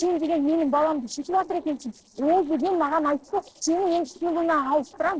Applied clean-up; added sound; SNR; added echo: neural separator model SepFormer DNS4.